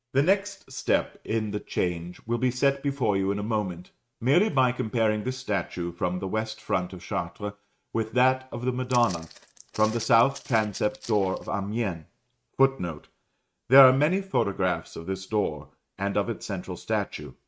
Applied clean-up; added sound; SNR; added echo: neural mask model RNNoise.